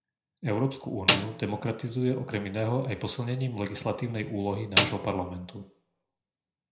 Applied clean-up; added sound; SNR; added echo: none; Snare drum; -3 dB; reverberation time 0.5 s.